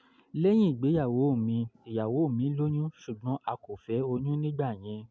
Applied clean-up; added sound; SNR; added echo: none; none; none; none.